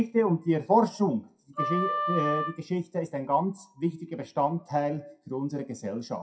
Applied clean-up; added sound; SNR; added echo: classical method WPE with log-MMSE.